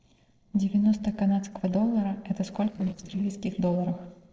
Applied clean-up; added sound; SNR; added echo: neural separator model SepFormer DNS4.